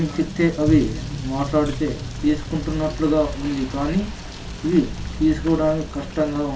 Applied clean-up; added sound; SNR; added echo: none; Motor vehicle (road) / Rain; 8 dB; reverberation time 0.2 s.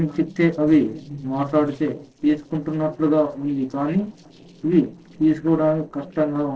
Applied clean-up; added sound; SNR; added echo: neural separator model SepFormer DNS4.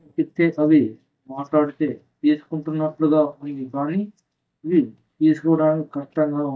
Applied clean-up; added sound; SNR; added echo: neural mask model DeepFilterNet 3.